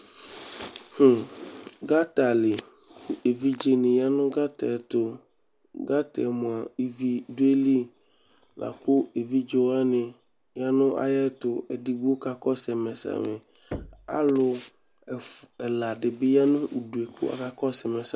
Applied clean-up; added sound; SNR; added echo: none; Knock; 18 dB; none.